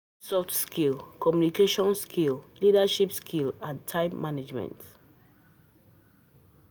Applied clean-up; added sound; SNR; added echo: none; none; none; none.